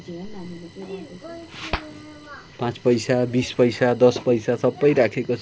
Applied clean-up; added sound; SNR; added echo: none; Hands; 17 dB; none.